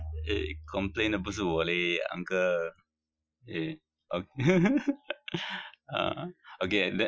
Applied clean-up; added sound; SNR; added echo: classical method Wiener filter.